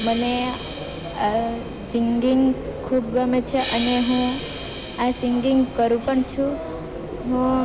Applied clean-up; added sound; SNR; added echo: none; Crash cymbal; 13 dB; none.